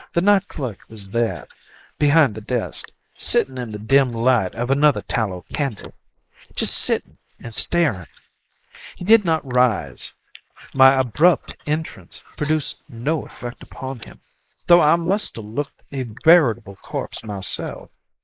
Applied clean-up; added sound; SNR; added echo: neural mask model Resemble Enhance denoiser.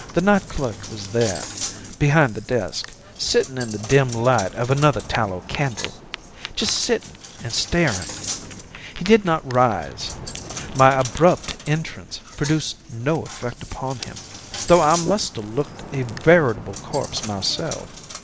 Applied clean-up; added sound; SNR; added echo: none; Coin (dropping) + Ocean; 13 dB; none.